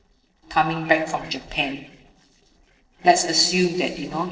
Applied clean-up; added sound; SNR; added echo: neural separator model SepFormer DNS4.